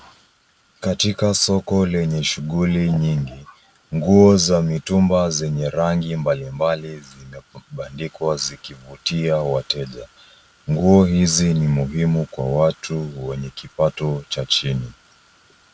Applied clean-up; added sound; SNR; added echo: none; none; none; none.